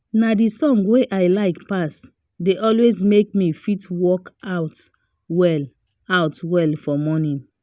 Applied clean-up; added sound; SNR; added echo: none; none; none; none.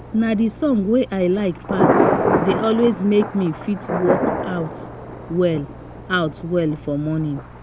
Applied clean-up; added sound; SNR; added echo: none; Thunder; 3 dB; none.